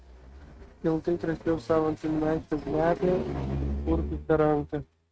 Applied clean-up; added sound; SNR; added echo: neural mask model RNNoise.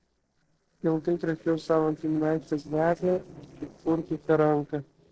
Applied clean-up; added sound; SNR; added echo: neural separator model SepFormer DNS4.